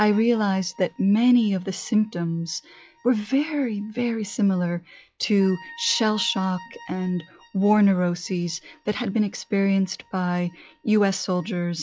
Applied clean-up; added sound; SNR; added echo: classical method log-MMSE.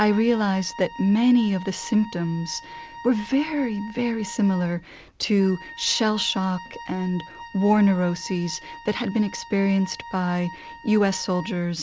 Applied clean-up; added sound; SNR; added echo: none; Wind instrument, woodwind instrument; 18 dB; none.